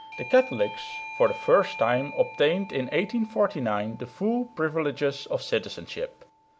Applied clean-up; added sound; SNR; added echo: none; Doorbell; 16 dB; none.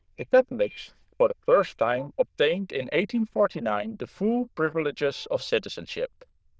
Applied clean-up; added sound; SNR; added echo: neural diffusion model UNIVERSE++.